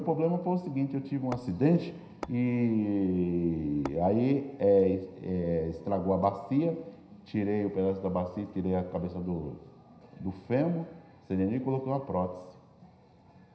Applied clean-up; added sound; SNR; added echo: none; Tap / Hammer; 13 dB; reverberation time 0.9 s.